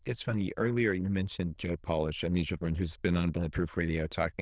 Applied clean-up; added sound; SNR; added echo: neural diffusion model UNIVERSE++.